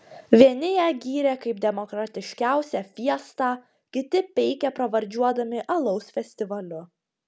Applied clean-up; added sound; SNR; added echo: none; none; none; none.